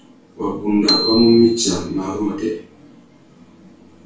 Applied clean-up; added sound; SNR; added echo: none; Bicycle bell; 8 dB; reverberation time 0.4 s.